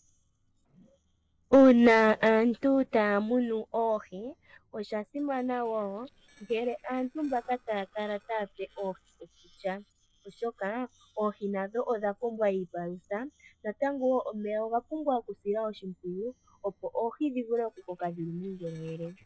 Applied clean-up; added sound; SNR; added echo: neural separator model SepFormer DNS4.